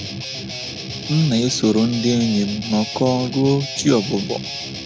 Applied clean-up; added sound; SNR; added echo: none; Guitar; 9 dB; none.